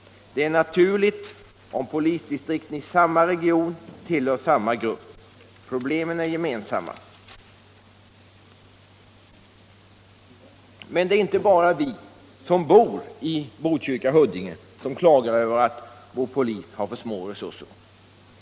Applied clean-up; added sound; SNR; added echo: none; none; none; none.